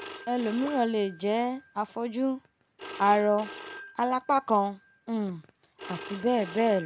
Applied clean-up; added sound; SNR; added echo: none; Telephone; 17 dB; none.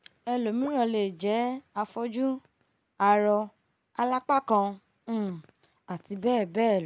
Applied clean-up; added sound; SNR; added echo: none; none; none; none.